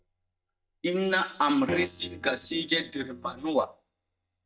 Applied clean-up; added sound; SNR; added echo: neural mask model DeepFilterNet 3.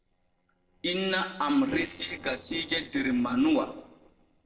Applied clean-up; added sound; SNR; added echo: neural separator model SepFormer DNS4.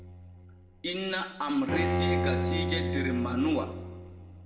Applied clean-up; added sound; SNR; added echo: none; Bowed string instrument; -1 dB; reverberation time 1.7 s.